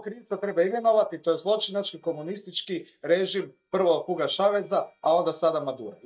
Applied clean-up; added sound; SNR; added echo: neural mask model DeepFilterNet 3.